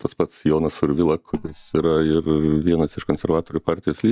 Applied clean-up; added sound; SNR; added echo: neural mask model DeepFilterNet 3.